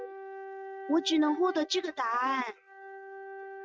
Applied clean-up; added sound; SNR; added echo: neural mask model RNNoise.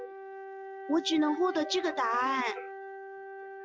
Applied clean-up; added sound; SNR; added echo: none; Wind instrument, woodwind instrument; 10 dB; none.